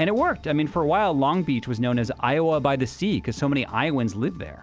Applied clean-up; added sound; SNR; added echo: none; none; none; none.